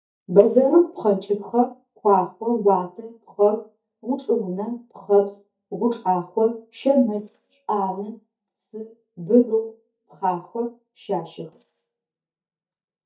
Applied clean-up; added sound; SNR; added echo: neural mask model DeepFilterNet 3.